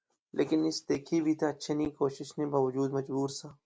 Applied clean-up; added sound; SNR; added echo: none; none; none; none.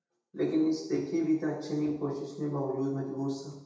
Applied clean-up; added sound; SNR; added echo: none; none; none; reverberation time 0.9 s.